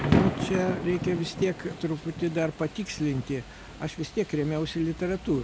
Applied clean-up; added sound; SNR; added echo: none; Thunder / Rain; 3 dB; none.